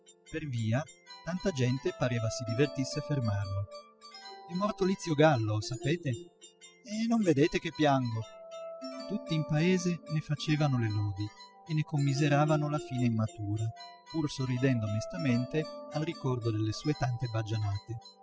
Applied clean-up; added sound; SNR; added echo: classical method spectral subtraction.